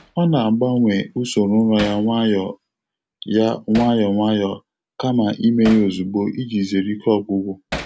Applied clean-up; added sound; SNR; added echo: none; Hammer; 18 dB; none.